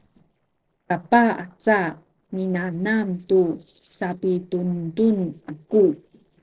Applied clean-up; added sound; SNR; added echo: neural separator model SepFormer DNS4.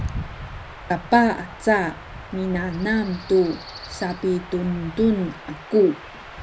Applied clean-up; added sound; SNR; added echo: none; Stream / Chirp, tweet / Wind; 13 dB; reverberation time 0.4 s.